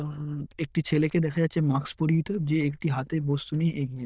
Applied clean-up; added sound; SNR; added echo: neural diffusion model UNIVERSE++.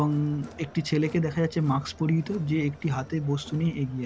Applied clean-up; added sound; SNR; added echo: none; Crowd; 19 dB; none.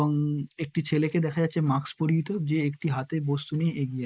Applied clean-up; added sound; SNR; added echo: neural mask model Resemble Enhance denoiser.